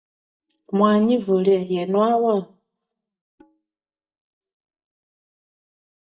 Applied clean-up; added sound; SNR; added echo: neural mask model DeepFilterNet 3.